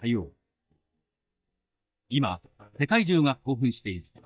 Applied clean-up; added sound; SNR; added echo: neural mask model DeepFilterNet 3.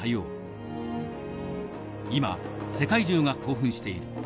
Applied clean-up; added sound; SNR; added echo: none; none; none; none.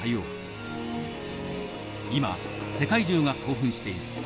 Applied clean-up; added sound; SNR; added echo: none; Sawing; 14 dB; none.